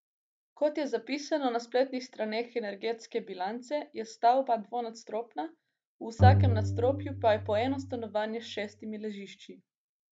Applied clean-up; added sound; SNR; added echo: none; Bowed string instrument; -2 dB; none.